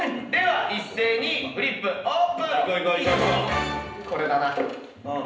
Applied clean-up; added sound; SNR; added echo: none; none; none; reverberation time 0.8 s.